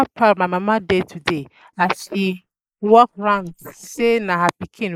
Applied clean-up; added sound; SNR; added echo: neural mask model Resemble Enhance denoiser.